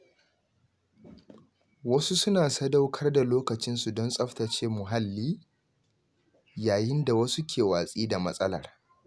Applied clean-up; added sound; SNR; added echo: none; none; none; none.